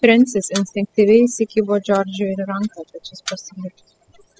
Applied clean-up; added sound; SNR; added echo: classical method spectral subtraction.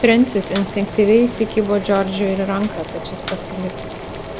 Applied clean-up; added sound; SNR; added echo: none; Boiling; 10 dB; none.